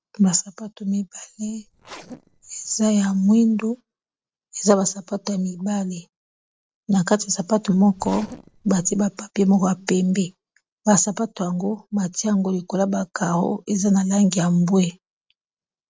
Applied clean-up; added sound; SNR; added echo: neural separator model SepFormer DNS4.